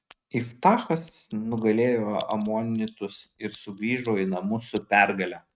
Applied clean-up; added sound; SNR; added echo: neural mask model RNNoise.